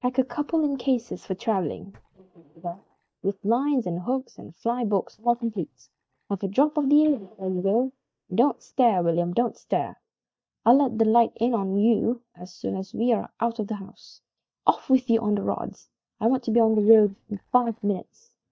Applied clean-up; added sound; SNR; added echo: neural mask model DeepFilterNet 3.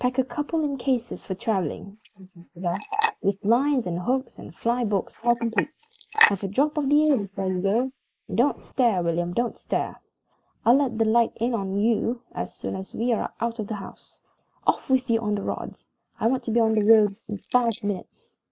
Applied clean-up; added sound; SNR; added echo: neural mask model Resemble Enhance denoiser.